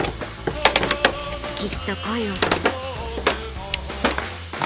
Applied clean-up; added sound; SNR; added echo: none; Wood; -4 dB; none.